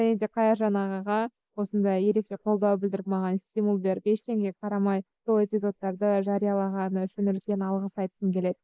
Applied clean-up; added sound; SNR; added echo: neural mask model Resemble Enhance denoiser.